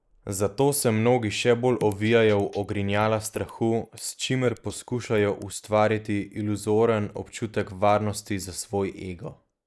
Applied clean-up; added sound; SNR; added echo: neural mask model Resemble Enhance denoiser.